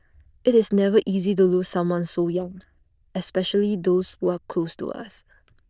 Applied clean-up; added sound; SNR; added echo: neural diffusion model UNIVERSE++.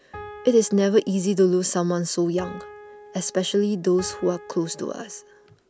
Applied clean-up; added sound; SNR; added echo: none; Piano; 19 dB; none.